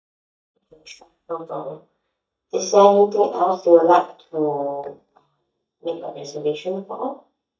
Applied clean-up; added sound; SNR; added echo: neural mask model DeepFilterNet 3.